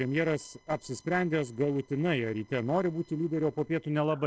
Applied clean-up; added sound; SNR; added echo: neural separator model SepFormer DNS4.